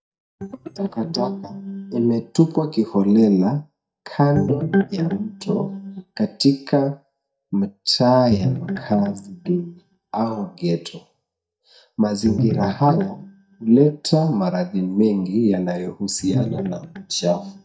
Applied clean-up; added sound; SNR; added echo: neural mask model DeepFilterNet 3.